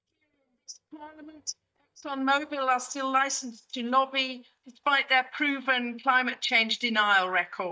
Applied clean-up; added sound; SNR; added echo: neural mask model DeepFilterNet 3.